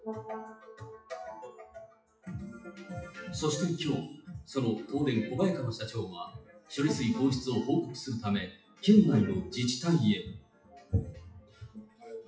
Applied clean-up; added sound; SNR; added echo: classical method WPE with log-MMSE.